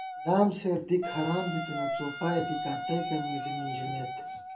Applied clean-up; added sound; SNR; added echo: none; Wind instrument, woodwind instrument; 5 dB; reverberation time 0.3 s.